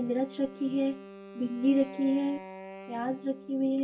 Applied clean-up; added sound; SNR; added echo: none; Wind instrument, woodwind instrument; 15 dB; reverberation time 0.2 s.